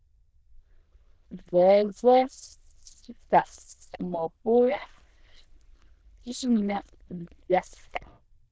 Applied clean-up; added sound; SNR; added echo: neural diffusion model UNIVERSE++.